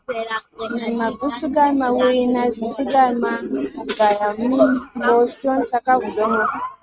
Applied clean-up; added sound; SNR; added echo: neural mask model RNNoise.